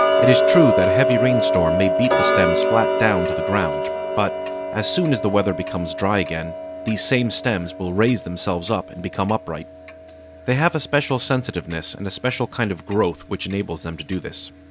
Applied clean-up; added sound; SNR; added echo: none; Tick-tock; 1 dB; none.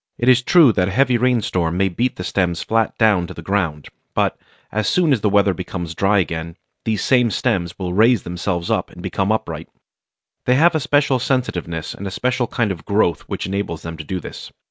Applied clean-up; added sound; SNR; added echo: none; none; none; none.